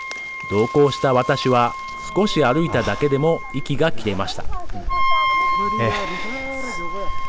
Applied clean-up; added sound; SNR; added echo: none; Wind instrument, woodwind instrument; 6 dB; none.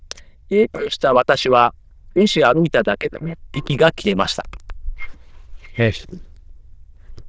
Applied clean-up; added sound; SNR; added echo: neural diffusion model UNIVERSE++.